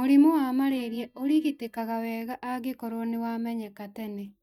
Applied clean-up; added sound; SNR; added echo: neural mask model DeepFilterNet 3.